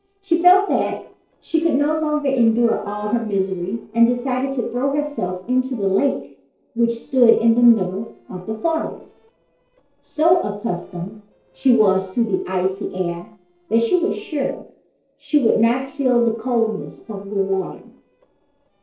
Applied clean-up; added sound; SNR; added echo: neural separator model SepFormer DNS4.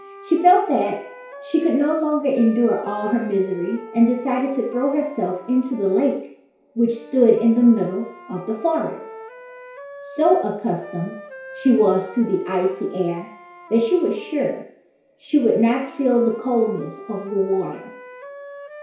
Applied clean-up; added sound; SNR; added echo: none; Wind instrument, woodwind instrument; 19 dB; reverberation time 0.6 s.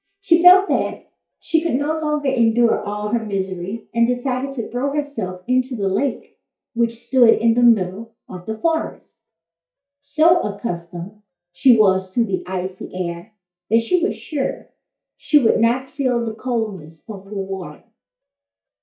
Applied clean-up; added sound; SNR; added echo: neural mask model DeepFilterNet 3.